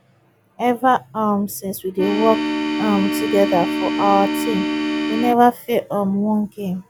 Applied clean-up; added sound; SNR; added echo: none; Organ; 1 dB; none.